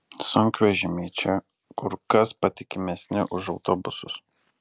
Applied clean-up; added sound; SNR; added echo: none; none; none; none.